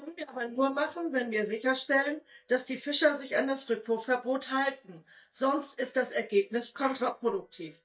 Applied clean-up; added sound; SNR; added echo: neural mask model DeepFilterNet 3.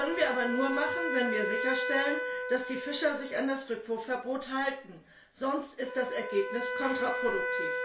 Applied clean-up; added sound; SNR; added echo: none; Wind instrument, woodwind instrument; 3 dB; reverberation time 0.4 s.